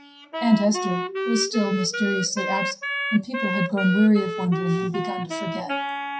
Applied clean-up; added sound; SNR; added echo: classical method WPE with log-MMSE.